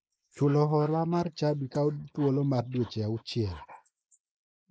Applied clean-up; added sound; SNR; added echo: neural mask model Resemble Enhance denoiser.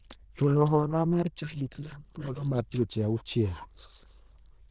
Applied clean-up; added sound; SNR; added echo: neural diffusion model UNIVERSE++.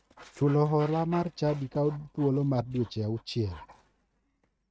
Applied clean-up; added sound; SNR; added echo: neural mask model RNNoise.